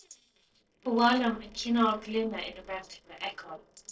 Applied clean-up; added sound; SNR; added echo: neural separator model SepFormer DNS4.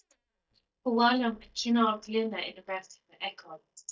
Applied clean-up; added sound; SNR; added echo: neural mask model DeepFilterNet 3.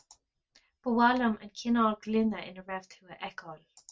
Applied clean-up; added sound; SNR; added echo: none; none; none; none.